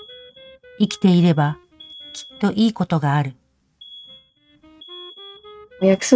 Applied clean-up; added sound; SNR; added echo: neural mask model RNNoise.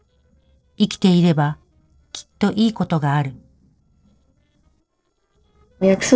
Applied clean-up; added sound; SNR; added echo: neural separator model SepFormer DNS4.